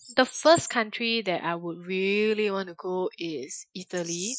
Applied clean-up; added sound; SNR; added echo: classical method Wiener filter.